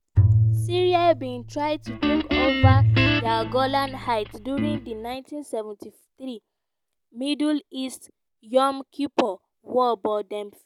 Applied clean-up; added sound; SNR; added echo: none; Guitar + Bowed string instrument; -4 dB; none.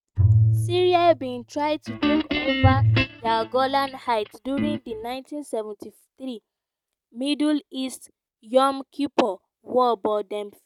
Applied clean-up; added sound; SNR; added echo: neural mask model RNNoise.